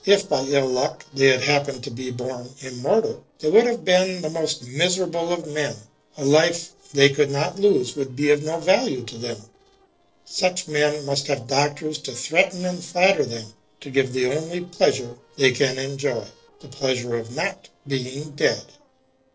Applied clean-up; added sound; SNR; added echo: neural separator model SepFormer DNS4.